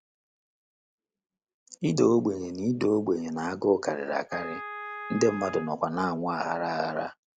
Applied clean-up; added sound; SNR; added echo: none; Wind instrument, woodwind instrument; 12 dB; none.